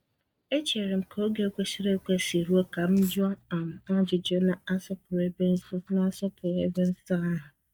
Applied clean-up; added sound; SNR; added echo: neural mask model DeepFilterNet 3.